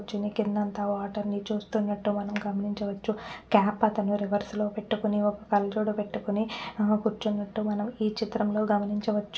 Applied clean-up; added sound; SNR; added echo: none; none; none; reverberation time 0.3 s.